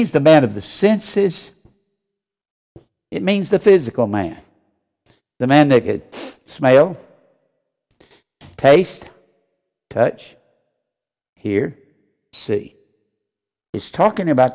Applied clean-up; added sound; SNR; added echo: none; none; none; none.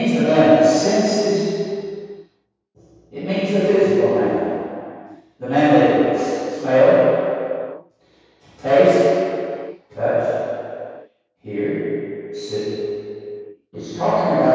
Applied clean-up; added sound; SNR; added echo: none; none; none; reverberation time 2.2 s.